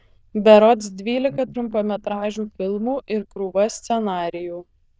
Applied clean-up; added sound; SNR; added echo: neural diffusion model UNIVERSE++.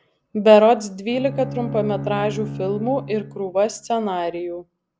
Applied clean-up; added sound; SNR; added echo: none; Bowed string instrument; 11 dB; none.